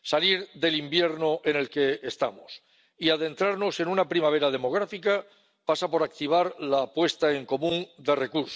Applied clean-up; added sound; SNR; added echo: none; none; none; none.